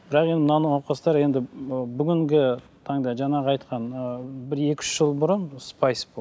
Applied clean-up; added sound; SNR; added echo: none; none; none; none.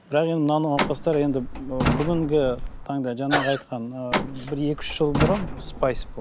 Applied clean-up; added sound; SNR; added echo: none; Truck + Sneeze / Cough; 3 dB; none.